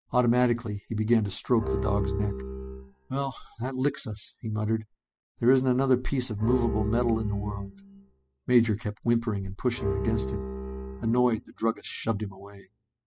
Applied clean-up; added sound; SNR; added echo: classical method spectral subtraction.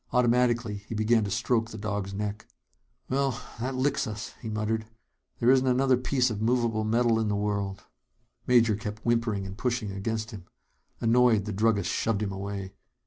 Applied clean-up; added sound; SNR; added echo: none; none; none; none.